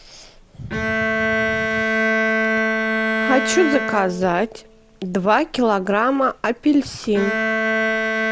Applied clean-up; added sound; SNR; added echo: none; Bowed string instrument; 0 dB; none.